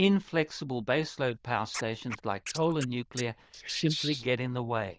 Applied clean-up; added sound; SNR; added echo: neural diffusion model UNIVERSE++.